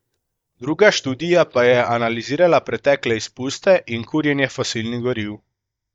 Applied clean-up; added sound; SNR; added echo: neural mask model DeepFilterNet 3.